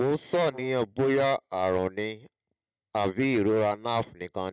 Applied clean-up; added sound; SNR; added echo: neural mask model RNNoise.